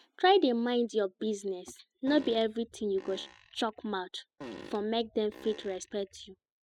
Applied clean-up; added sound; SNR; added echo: classical method spectral subtraction.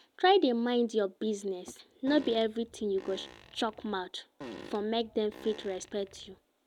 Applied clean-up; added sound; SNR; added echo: none; Fart; 17 dB; none.